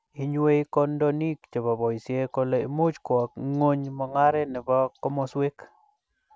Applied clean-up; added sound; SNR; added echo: none; none; none; none.